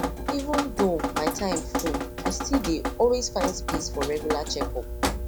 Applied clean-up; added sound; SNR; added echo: none; Drip; 1 dB; none.